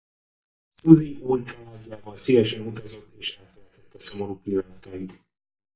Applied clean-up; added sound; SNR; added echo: neural mask model DeepFilterNet 3.